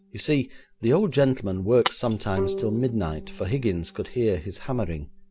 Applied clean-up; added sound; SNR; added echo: none; Bowed string instrument + Shatter; 12 dB; none.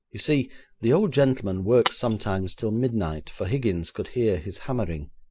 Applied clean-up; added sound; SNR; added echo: neural mask model Resemble Enhance denoiser.